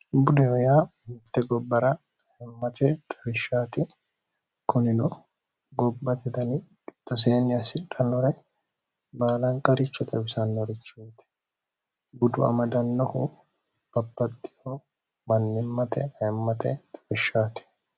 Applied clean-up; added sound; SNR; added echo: none; none; none; none.